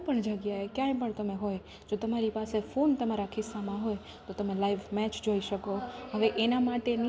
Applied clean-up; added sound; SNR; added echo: none; none; none; none.